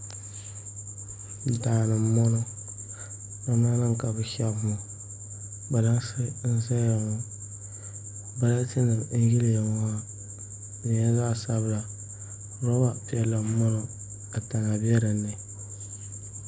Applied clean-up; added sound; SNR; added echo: none; none; none; none.